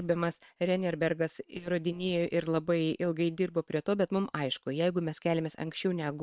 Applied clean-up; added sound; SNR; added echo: neural separator model SepFormer WHAM!.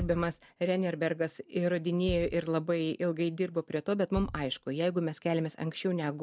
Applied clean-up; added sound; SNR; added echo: none; Bass drum; 15 dB; none.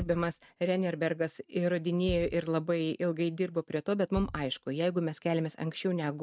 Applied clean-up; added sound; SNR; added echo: neural mask model RNNoise.